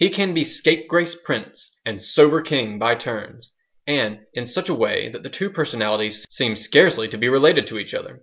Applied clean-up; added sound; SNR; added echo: none; none; none; none.